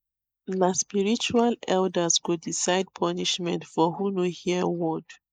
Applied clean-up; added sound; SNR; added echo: neural mask model Resemble Enhance denoiser.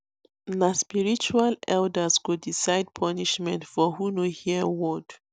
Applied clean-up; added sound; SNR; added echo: none; none; none; none.